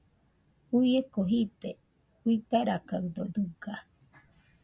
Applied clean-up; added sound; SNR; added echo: none; none; none; none.